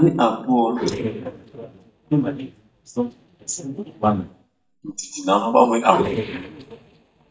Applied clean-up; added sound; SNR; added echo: neural mask model DeepFilterNet 3.